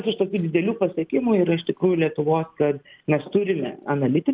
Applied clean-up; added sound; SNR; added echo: none; none; none; none.